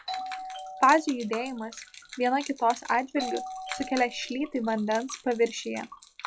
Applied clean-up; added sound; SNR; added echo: classical method log-MMSE.